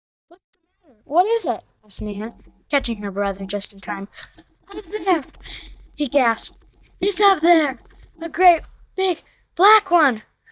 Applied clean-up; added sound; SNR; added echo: neural mask model DeepFilterNet 3.